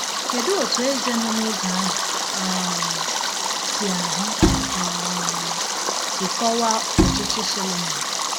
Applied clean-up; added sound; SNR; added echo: none; Stream + Bowed string instrument; -5 dB; none.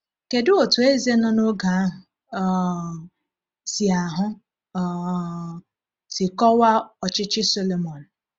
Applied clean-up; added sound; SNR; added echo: none; none; none; none.